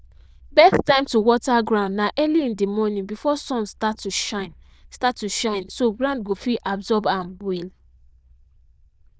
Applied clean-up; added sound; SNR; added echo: neural diffusion model UNIVERSE++.